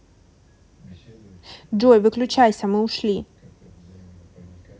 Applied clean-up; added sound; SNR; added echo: none; none; none; none.